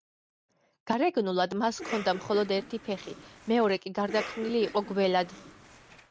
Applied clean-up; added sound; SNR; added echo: none; Cough; 14 dB; none.